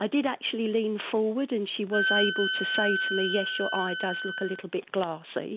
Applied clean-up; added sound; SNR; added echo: none; Wind instrument, woodwind instrument; 1 dB; none.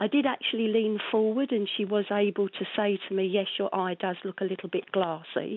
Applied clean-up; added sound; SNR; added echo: none; none; none; none.